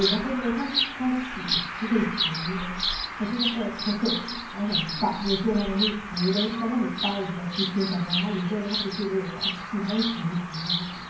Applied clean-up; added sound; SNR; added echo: none; Bird vocalization, bird call, bird song; 3 dB; reverberation time 0.9 s.